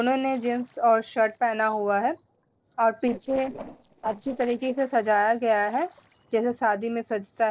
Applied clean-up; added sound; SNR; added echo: neural separator model SepFormer DNS4.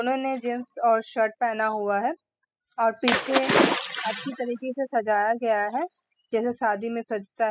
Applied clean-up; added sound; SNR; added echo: classical method spectral subtraction.